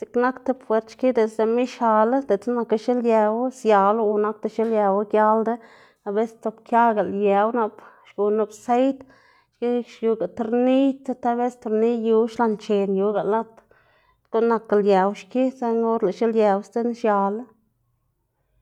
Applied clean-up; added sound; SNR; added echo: none; none; none; none.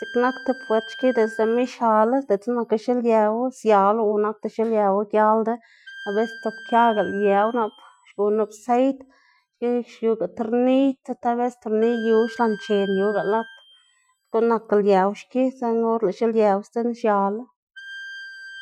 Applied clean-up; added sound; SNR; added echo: classical method Wiener filter.